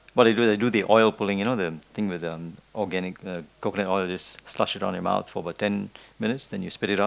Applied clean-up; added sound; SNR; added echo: none; none; none; none.